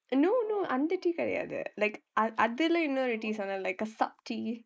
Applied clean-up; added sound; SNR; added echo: neural mask model Resemble Enhance denoiser.